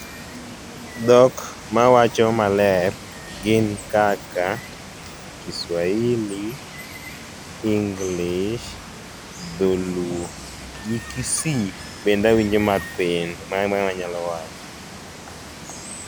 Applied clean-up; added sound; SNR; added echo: none; Water; 14 dB; none.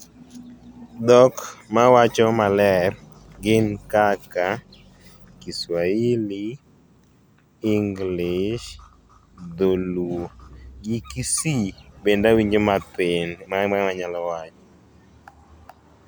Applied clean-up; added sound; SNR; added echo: none; none; none; none.